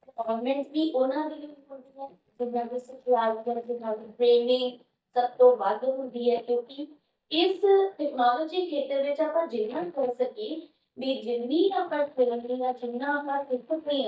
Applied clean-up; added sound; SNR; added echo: neural mask model DeepFilterNet 3.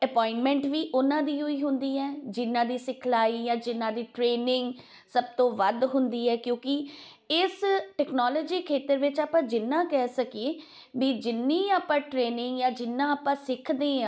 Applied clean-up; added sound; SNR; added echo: none; none; none; none.